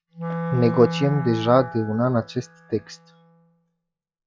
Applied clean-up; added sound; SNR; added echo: classical method log-MMSE.